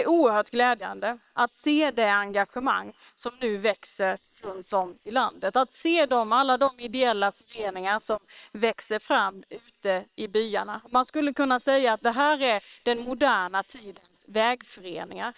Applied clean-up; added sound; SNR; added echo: neural separator model SepFormer WHAM!.